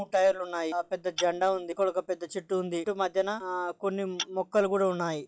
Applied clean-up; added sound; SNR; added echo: classical method log-MMSE.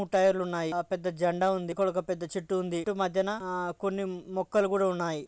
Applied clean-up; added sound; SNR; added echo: none; none; none; none.